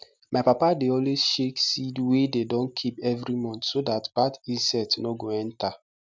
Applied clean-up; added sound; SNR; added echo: none; none; none; none.